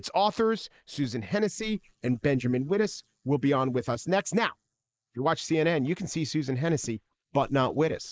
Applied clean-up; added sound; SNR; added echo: neural mask model Resemble Enhance denoiser.